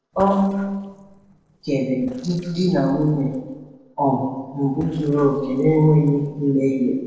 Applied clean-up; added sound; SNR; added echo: neural separator model SepFormer DNS4.